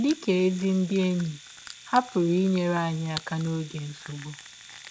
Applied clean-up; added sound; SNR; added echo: none; Crushing + Domestic sounds, home sounds; 15 dB; none.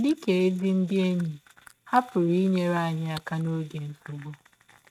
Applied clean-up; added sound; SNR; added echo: neural mask model RNNoise.